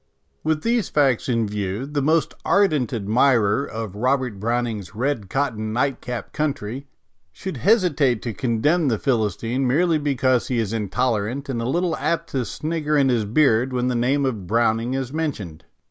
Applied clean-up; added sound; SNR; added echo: none; none; none; none.